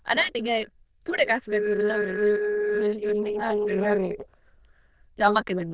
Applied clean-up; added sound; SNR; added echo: neural diffusion model UNIVERSE++.